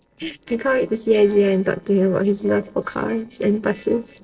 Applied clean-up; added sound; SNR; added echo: neural separator model SepFormer DNS4.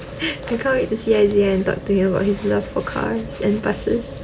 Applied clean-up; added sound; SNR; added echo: none; none; none; none.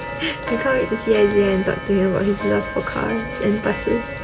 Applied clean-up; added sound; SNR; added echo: none; Clock; 10 dB; none.